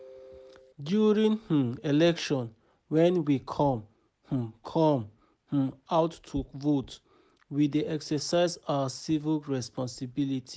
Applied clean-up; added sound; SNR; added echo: none; none; none; none.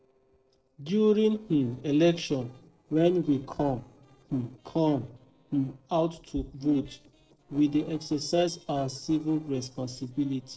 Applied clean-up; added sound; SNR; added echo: neural separator model SepFormer DNS4.